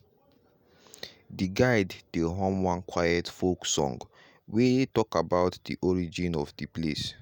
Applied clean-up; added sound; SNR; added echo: none; none; none; none.